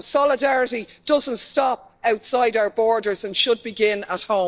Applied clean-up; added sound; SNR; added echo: neural separator model SepFormer DNS4.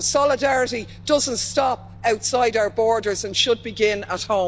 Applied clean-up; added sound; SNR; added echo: none; Microwave oven; 20 dB; none.